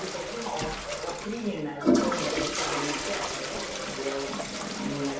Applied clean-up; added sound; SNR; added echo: none; Toilet flush; -4 dB; reverberation time 0.6 s.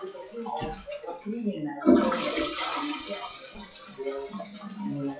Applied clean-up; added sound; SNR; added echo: classical method WPE with log-MMSE.